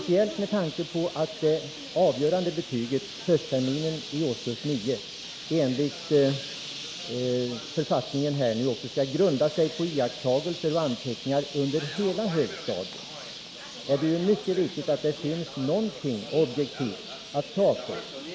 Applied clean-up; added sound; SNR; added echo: none; Bird; 12 dB; none.